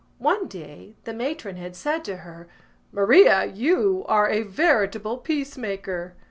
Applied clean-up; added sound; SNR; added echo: none; none; none; none.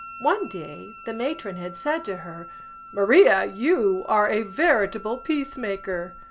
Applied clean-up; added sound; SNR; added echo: none; Wind instrument, woodwind instrument; 18 dB; none.